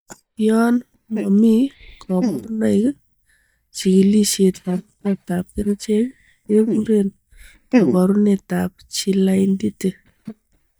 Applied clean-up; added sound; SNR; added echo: neural mask model DeepFilterNet 3.